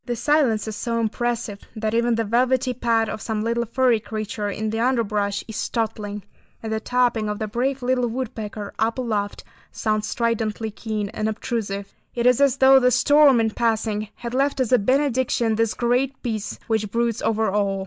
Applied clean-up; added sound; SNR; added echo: neural mask model Resemble Enhance denoiser.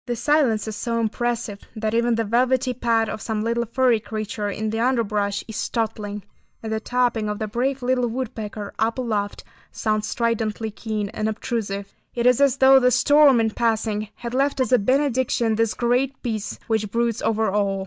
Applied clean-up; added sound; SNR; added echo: neural mask model DeepFilterNet 3.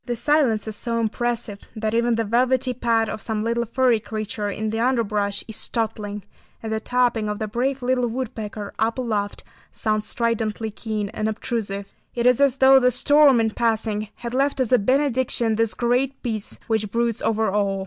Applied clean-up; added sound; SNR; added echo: none; none; none; none.